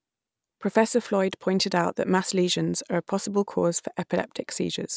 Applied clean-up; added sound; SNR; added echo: none; none; none; none.